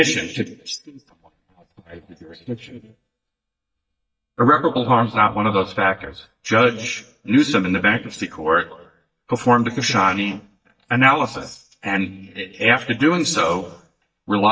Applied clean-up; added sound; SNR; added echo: neural mask model DeepFilterNet 3.